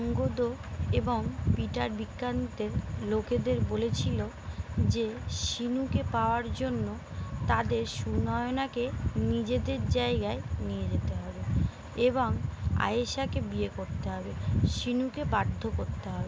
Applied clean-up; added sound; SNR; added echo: none; none; none; none.